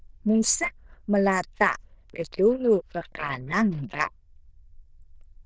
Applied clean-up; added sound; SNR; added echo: neural diffusion model UNIVERSE++.